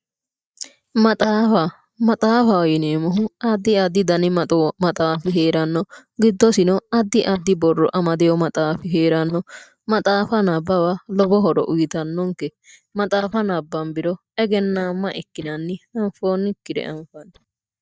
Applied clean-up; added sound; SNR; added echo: neural mask model DeepFilterNet 3.